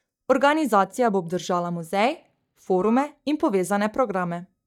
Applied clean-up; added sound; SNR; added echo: neural mask model DeepFilterNet 3.